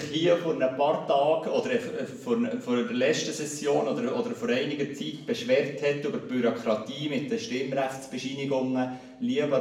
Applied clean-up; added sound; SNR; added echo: none; none; none; reverberation time 0.7 s.